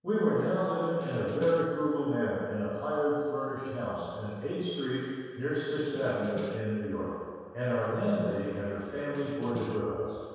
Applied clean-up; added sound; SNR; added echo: neural separator model SepFormer DNS4.